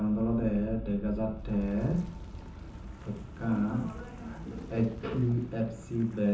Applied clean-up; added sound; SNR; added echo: none; Wind; 12 dB; reverberation time 0.6 s.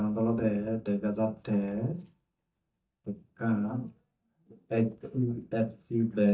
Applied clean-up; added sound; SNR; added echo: neural mask model DeepFilterNet 3.